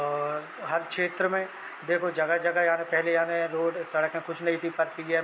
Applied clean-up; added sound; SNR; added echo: none; none; none; none.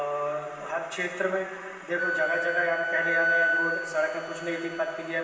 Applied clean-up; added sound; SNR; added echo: none; Wind instrument, woodwind instrument; 2 dB; reverberation time 1.6 s.